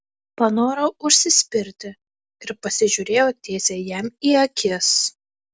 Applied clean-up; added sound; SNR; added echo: none; none; none; none.